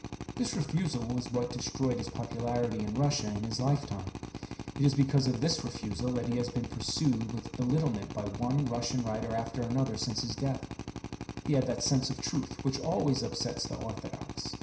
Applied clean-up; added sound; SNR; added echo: none; Drill; 9 dB; reverberation time 0.5 s.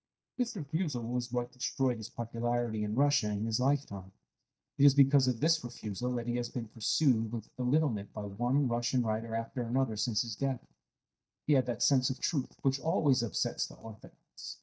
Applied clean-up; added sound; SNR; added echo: neural mask model DeepFilterNet 3.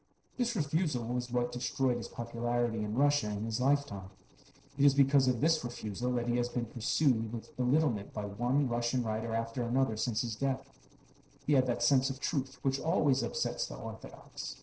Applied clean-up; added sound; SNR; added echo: neural separator model SepFormer DNS4.